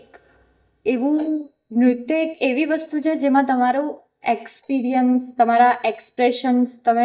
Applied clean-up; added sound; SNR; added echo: neural mask model DeepFilterNet 3.